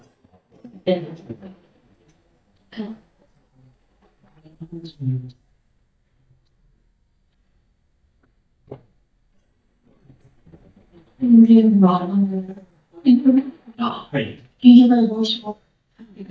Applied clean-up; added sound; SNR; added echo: neural mask model DeepFilterNet 3.